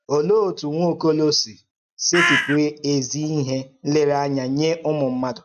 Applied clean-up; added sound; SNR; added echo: neural mask model RNNoise.